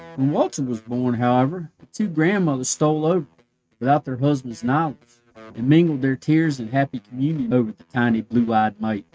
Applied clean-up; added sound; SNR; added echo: neural mask model RNNoise.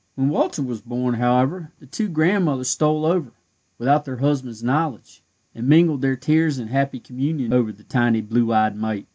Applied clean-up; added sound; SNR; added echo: none; none; none; none.